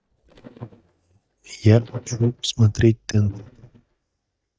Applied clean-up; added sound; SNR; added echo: neural mask model DeepFilterNet 3.